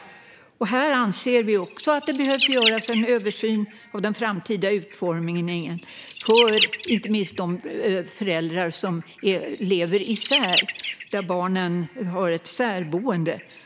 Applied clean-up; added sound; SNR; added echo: none; Bird; 4 dB; none.